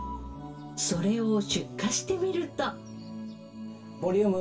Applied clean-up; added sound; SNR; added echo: none; none; none; reverberation time 0.2 s.